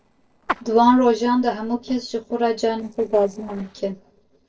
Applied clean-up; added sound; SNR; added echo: neural separator model SepFormer DNS4.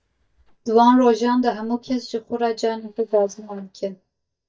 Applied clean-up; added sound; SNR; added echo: neural mask model DeepFilterNet 3.